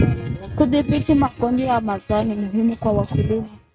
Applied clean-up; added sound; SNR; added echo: neural mask model RNNoise.